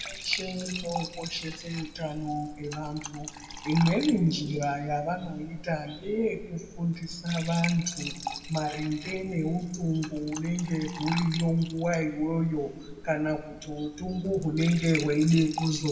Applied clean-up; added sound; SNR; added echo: none; Fill (with liquid) / Trickle, dribble / Glass; 11 dB; reverberation time 1.1 s.